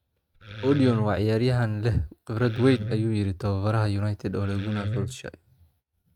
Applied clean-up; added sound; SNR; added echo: neural mask model RNNoise.